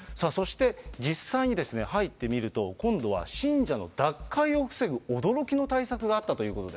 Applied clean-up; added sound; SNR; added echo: none; Snare drum; 18 dB; none.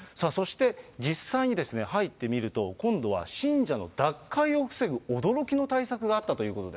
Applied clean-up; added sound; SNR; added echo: none; none; none; none.